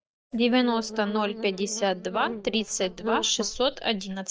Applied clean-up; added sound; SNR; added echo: neural mask model DeepFilterNet 3.